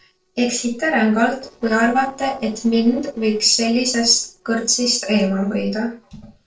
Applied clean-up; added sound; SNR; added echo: neural separator model SepFormer DNS4.